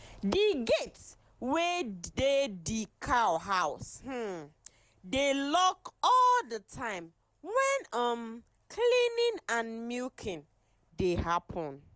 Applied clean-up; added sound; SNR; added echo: none; none; none; none.